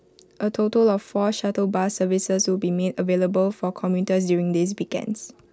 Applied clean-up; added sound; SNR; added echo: none; none; none; none.